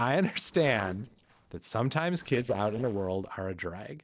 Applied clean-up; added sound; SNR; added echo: neural separator model SepFormer DNS4.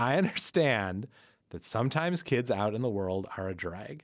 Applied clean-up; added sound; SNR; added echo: none; none; none; none.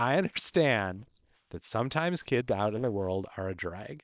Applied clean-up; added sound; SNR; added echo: neural separator model SepFormer WHAM!.